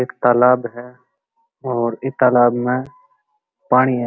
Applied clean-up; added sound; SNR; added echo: none; none; none; none.